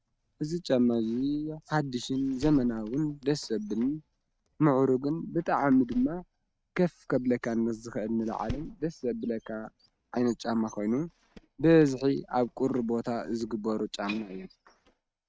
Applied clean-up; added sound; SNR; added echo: neural mask model RNNoise.